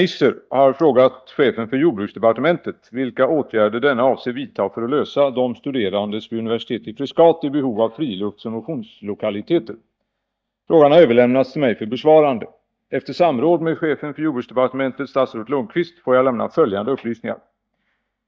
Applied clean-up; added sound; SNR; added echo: neural mask model DeepFilterNet 3.